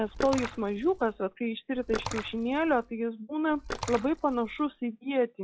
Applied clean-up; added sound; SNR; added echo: classical method log-MMSE.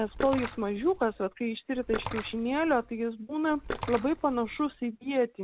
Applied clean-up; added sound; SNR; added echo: none; Splash, splatter; 11 dB; none.